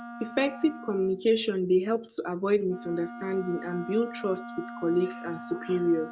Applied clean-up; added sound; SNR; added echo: none; Wind instrument, woodwind instrument; 14 dB; none.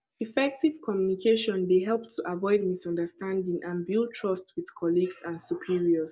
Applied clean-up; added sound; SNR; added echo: none; none; none; none.